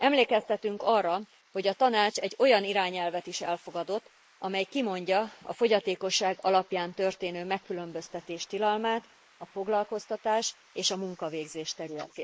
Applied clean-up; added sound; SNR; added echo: neural mask model Resemble Enhance denoiser.